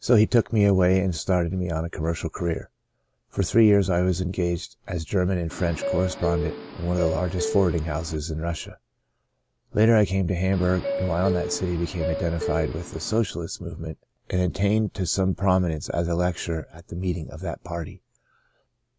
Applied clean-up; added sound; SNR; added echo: none; Subway, metro, underground; 6 dB; none.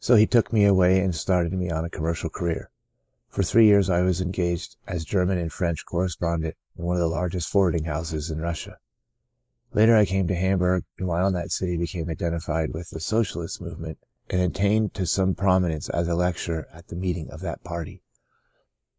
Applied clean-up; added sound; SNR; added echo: neural mask model Resemble Enhance denoiser.